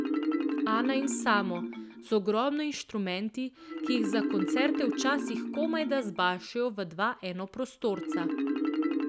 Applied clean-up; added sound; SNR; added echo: none; Marimba, xylophone; 1 dB; none.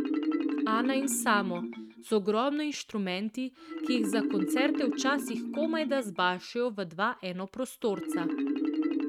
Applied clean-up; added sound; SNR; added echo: neural mask model RNNoise.